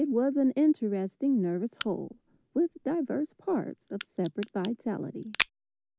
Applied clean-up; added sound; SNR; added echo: none; Crack; 6 dB; none.